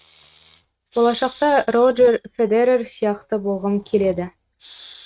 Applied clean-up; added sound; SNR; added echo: neural mask model RNNoise.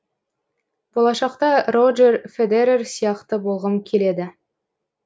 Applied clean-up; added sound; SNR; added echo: none; none; none; none.